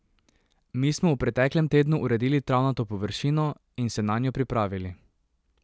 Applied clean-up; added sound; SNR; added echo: none; none; none; none.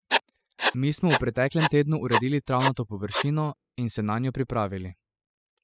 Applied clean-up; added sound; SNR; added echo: classical method spectral subtraction.